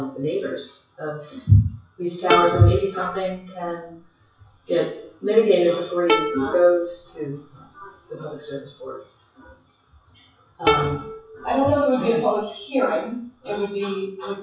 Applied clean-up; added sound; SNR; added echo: classical method WPE with log-MMSE.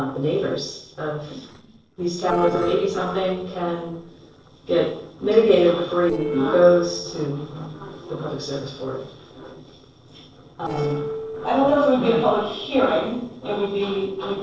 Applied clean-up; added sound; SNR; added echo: neural separator model SepFormer DNS4.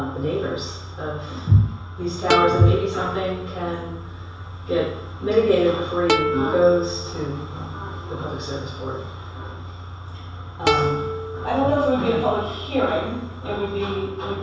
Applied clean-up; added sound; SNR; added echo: none; Plucked string instrument; 6 dB; reverberation time 0.7 s.